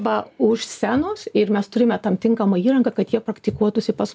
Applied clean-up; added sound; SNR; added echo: none; none; none; none.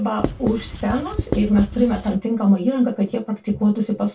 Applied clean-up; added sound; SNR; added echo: none; Writing; 7 dB; reverberation time 0.2 s.